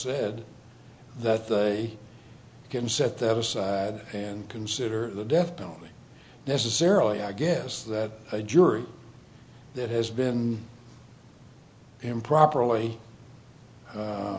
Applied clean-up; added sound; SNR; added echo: none; none; none; none.